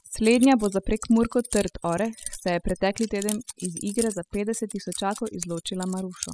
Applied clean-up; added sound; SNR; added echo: classical method spectral subtraction.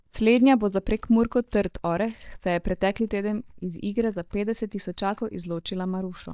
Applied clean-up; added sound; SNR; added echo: neural mask model DeepFilterNet 3.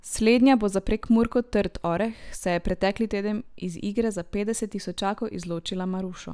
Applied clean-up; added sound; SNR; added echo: none; none; none; none.